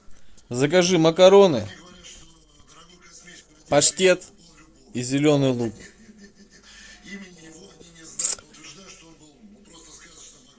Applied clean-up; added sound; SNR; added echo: neural separator model SepFormer DNS4.